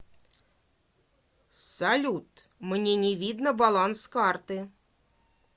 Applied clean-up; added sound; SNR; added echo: none; none; none; none.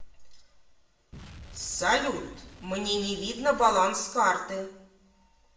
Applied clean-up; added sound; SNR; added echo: none; Explosion; 18 dB; reverberation time 0.7 s.